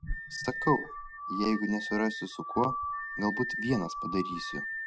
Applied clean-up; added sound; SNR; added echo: classical method spectral subtraction.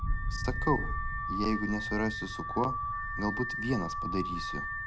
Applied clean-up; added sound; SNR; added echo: none; Wind + Alarm / Car; 0 dB; none.